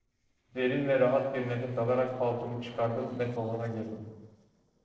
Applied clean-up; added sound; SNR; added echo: neural separator model SepFormer DNS4.